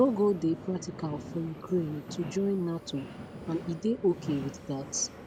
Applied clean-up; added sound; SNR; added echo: none; Subway, metro, underground; 12 dB; none.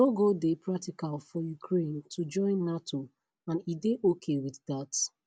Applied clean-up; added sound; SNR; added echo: none; none; none; none.